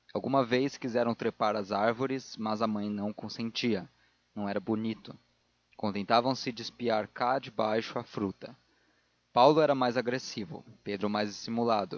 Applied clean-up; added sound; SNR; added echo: none; none; none; none.